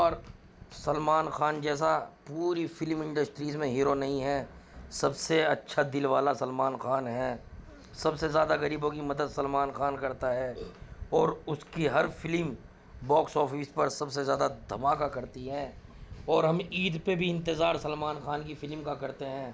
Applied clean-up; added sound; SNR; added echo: none; none; none; none.